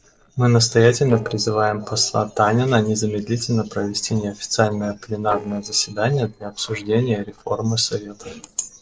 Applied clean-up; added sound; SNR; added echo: neural separator model SepFormer DNS4.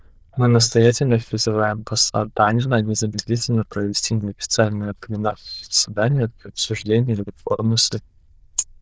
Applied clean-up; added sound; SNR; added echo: neural diffusion model UNIVERSE++.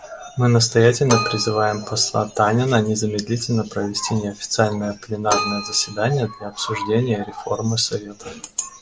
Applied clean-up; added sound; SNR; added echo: none; Keyboard (musical); 12 dB; none.